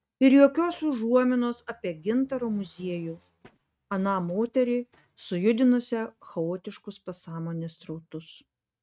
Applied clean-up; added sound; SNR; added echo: neural mask model RNNoise.